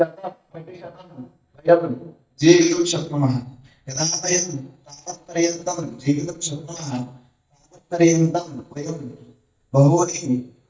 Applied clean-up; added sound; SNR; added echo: neural mask model DeepFilterNet 3.